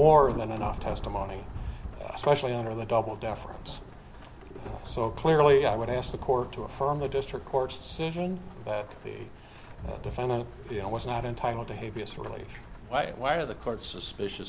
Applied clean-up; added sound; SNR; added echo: none; Rain / Thunderstorm; 12 dB; none.